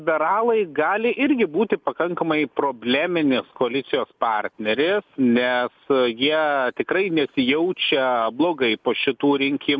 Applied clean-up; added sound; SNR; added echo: none; none; none; none.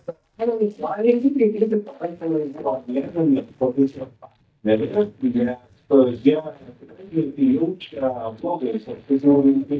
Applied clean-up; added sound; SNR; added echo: neural mask model DeepFilterNet 3.